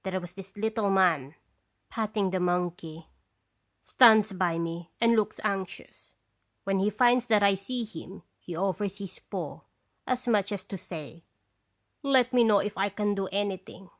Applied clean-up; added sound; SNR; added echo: none; none; none; none.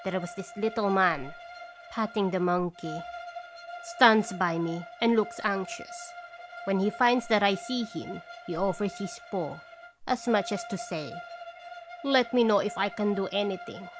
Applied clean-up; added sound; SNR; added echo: none; Bowed string instrument; 14 dB; none.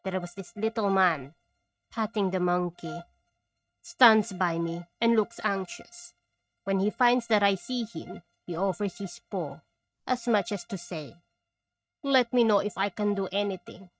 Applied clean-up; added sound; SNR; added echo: neural mask model RNNoise.